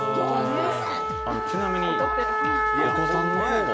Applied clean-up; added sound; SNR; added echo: none; Trumpet; -2 dB; none.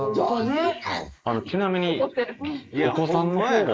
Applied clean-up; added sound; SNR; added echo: neural mask model Resemble Enhance denoiser.